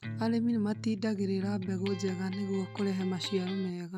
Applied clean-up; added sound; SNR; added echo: none; Electric guitar; 10 dB; none.